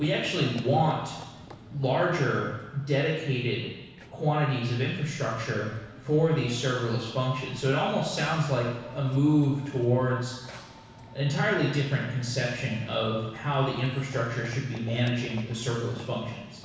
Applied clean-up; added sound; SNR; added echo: none; Run / Train; 19 dB; reverberation time 1.1 s.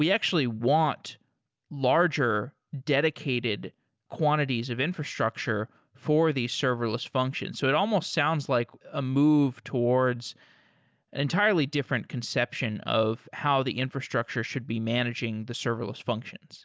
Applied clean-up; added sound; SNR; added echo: none; none; none; none.